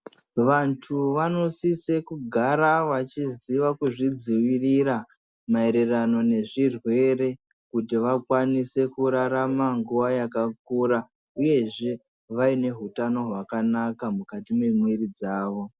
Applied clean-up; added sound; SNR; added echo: none; none; none; none.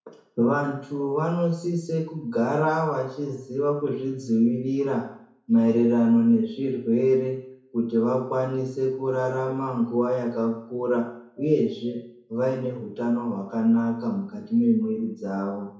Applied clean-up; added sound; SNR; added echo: none; none; none; reverberation time 0.6 s.